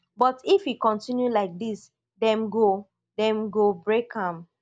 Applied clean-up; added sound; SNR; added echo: none; none; none; none.